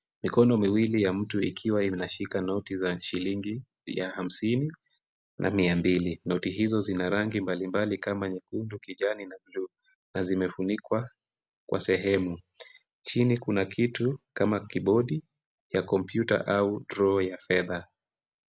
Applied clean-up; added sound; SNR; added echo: none; none; none; none.